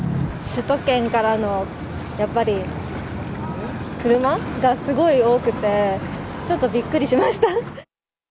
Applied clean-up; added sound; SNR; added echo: none; none; none; none.